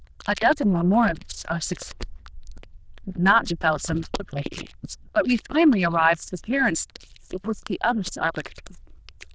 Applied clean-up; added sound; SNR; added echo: neural diffusion model UNIVERSE++.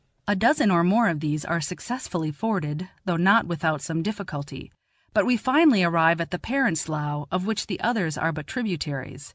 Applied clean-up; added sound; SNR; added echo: none; none; none; none.